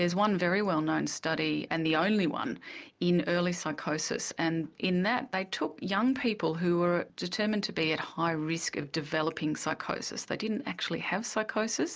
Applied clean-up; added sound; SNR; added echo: none; none; none; none.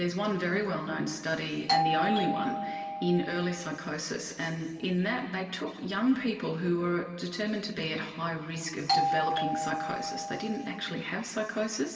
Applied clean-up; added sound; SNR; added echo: none; Doorbell; 0 dB; reverberation time 2.0 s.